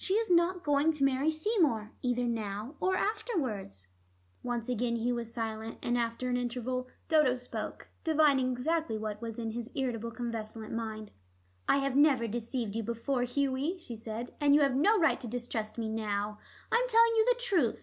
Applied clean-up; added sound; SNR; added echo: none; none; none; none.